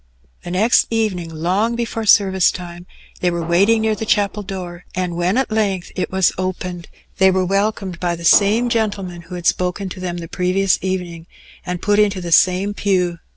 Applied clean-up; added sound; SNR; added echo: none; Fireworks; 17 dB; none.